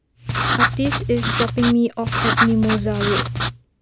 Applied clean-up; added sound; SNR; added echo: none; Writing; -2 dB; none.